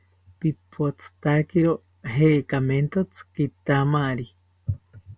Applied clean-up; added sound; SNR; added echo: none; none; none; none.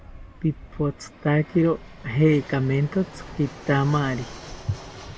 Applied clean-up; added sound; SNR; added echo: none; Fixed-wing aircraft, airplane; 16 dB; none.